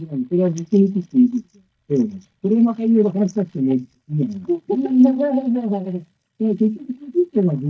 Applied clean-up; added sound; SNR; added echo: neural mask model DeepFilterNet 3.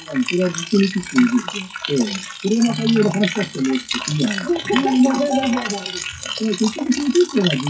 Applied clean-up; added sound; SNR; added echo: classical method WPE with log-MMSE.